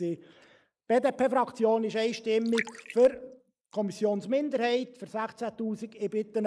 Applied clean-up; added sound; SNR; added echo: neural mask model Resemble Enhance denoiser.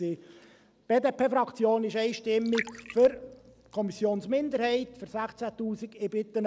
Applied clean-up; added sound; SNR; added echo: none; Liquid; 17 dB; none.